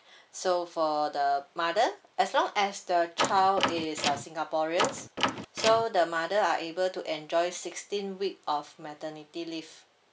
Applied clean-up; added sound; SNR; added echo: none; Door; 4 dB; none.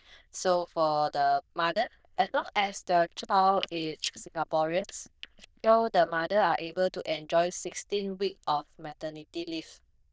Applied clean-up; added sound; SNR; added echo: neural diffusion model UNIVERSE++.